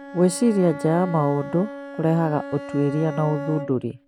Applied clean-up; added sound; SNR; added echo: none; Bowed string instrument; 12 dB; none.